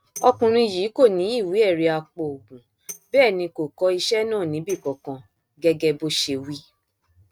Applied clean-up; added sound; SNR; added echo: neural mask model RNNoise.